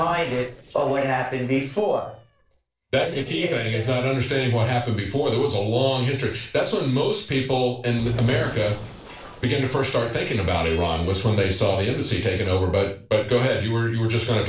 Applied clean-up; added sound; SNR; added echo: neural separator model SepFormer DNS4.